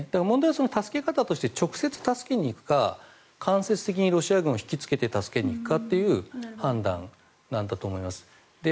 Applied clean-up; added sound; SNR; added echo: none; none; none; none.